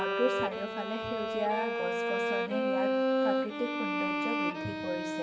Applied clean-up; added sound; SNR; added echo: none; Bowed string instrument; -5 dB; reverberation time 1.1 s.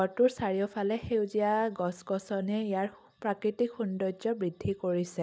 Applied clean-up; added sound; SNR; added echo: none; none; none; none.